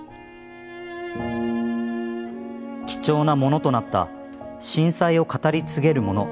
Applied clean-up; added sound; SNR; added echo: none; none; none; none.